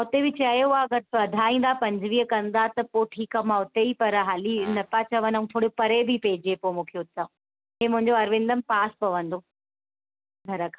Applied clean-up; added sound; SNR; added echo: none; Brass instrument; 20 dB; none.